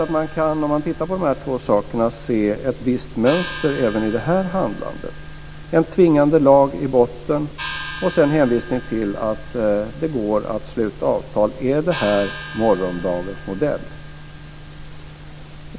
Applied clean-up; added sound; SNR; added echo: none; Gong; 15 dB; none.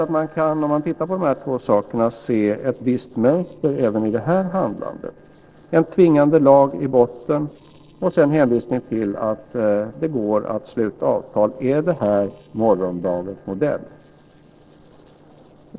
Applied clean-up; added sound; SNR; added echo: neural separator model SepFormer DNS4.